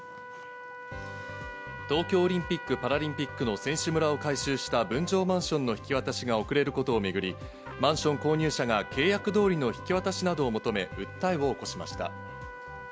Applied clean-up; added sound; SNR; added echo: none; Trumpet; 15 dB; none.